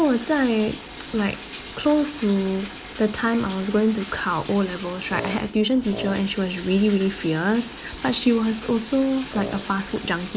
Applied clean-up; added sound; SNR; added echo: none; Wind instrument, woodwind instrument + Bathtub (filling or washing); 14 dB; none.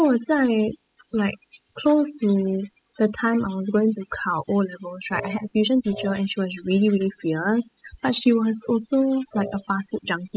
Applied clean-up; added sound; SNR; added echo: classical method spectral subtraction.